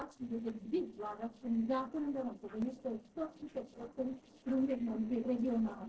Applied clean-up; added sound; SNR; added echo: neural separator model SepFormer DNS4.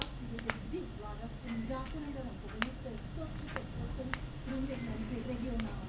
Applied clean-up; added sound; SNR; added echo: none; Crack / Crackle; -4 dB; reverberation time 0.4 s.